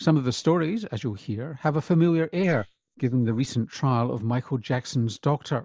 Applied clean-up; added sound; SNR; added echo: neural mask model Resemble Enhance denoiser.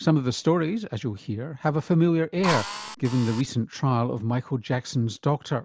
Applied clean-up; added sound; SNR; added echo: none; Drill; 7 dB; none.